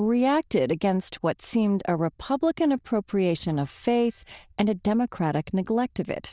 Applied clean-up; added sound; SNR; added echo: neural diffusion model UNIVERSE++.